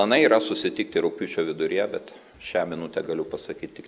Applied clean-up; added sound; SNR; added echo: none; Tabla; 12 dB; none.